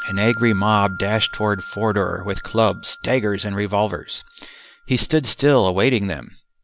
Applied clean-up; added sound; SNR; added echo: none; Wind chime; 15 dB; none.